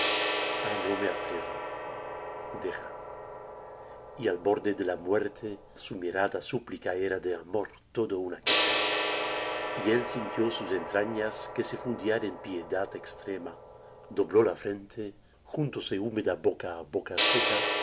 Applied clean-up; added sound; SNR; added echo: none; Gong; -1 dB; none.